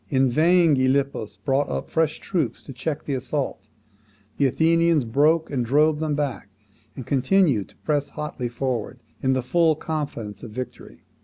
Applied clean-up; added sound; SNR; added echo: none; none; none; none.